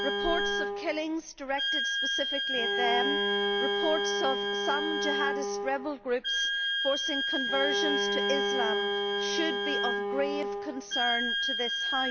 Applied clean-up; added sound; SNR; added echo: none; Bowed string instrument + Wind instrument, woodwind instrument; -4 dB; none.